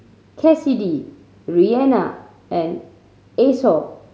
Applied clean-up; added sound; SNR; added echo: none; none; none; none.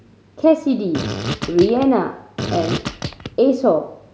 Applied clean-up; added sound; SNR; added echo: none; Fart; 7 dB; none.